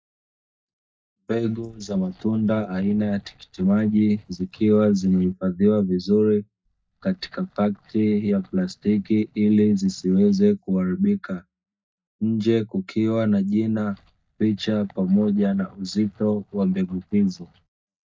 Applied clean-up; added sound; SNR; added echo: neural mask model DeepFilterNet 3.